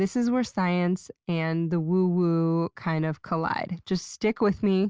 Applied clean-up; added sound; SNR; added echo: none; none; none; none.